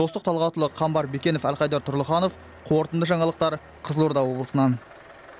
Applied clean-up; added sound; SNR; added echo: none; none; none; none.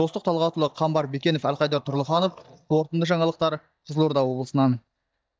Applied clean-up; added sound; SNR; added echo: neural mask model DeepFilterNet 3.